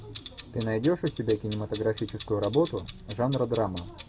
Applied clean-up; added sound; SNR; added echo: none; Clock; 18 dB; none.